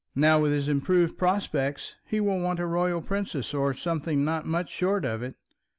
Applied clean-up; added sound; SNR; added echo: none; none; none; none.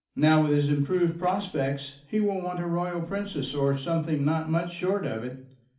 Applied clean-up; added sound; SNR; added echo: none; none; none; reverberation time 0.4 s.